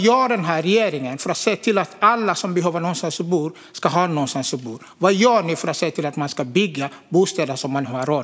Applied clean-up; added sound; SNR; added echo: none; none; none; none.